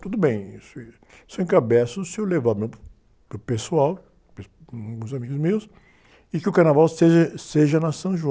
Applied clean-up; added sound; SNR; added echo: none; none; none; none.